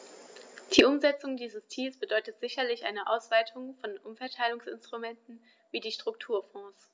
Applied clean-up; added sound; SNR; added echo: none; none; none; none.